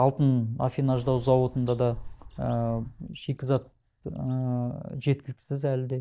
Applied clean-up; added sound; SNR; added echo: neural mask model DeepFilterNet 3.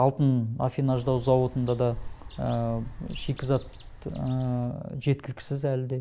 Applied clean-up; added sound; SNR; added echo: none; Bird; 14 dB; none.